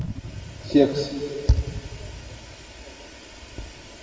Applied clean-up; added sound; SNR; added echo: none; none; none; reverberation time 2.0 s.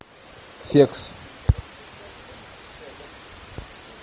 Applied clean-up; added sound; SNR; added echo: none; none; none; none.